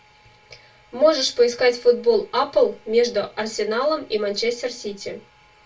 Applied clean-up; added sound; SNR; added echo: none; none; none; reverberation time 0.2 s.